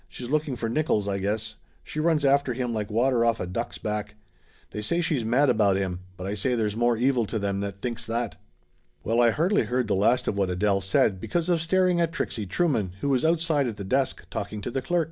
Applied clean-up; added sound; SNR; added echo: none; none; none; none.